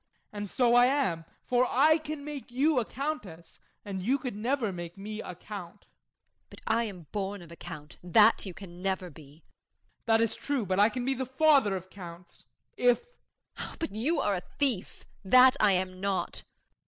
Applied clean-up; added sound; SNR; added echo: none; none; none; none.